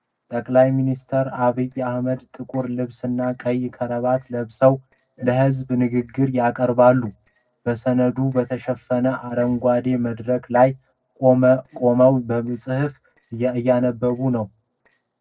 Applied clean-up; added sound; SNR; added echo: neural separator model SepFormer DNS4.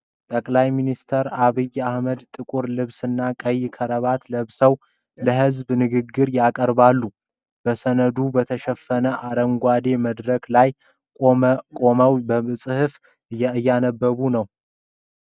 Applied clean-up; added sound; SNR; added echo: none; none; none; none.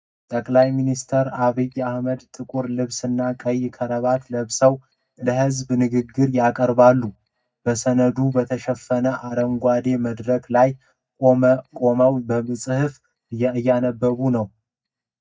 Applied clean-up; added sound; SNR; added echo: neural mask model DeepFilterNet 3.